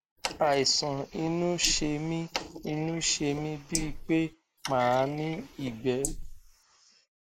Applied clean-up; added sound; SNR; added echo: neural mask model Resemble Enhance denoiser.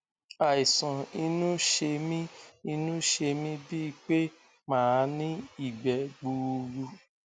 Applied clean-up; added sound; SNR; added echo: none; none; none; none.